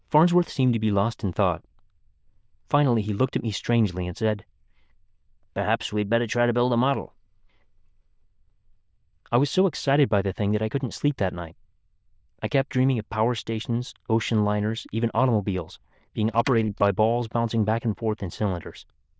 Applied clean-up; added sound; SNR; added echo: neural diffusion model UNIVERSE++.